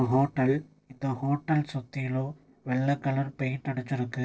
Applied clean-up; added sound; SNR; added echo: neural separator model SepFormer DNS4.